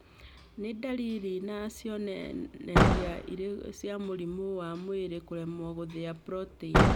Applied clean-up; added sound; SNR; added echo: none; Slam / Car; -4 dB; none.